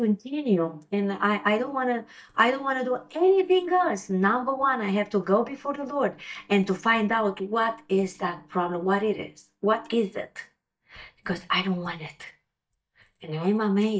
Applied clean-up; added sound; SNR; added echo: neural mask model DeepFilterNet 3.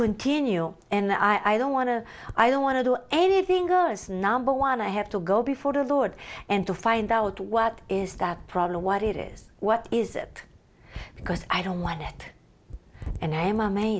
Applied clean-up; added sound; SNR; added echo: none; none; none; none.